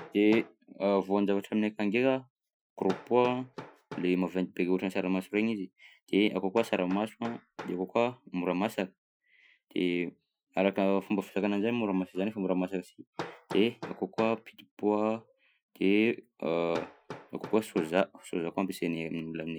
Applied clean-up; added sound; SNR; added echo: classical method Wiener filter.